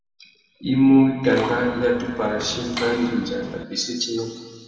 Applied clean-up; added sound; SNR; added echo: none; Mechanisms; 12 dB; reverberation time 2.1 s.